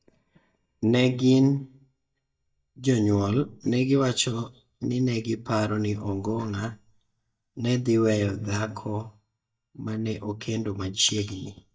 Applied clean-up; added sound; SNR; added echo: neural mask model DeepFilterNet 3.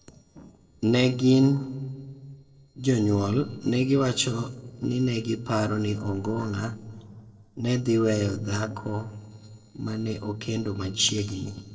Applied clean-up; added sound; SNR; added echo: neural separator model SepFormer DNS4.